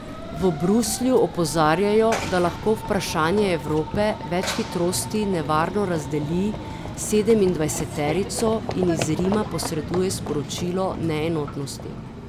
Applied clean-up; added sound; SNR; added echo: none; Run / Train; 8 dB; none.